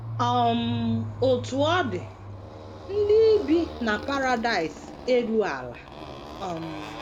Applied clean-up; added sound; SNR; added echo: none; Motorcycle; 11 dB; none.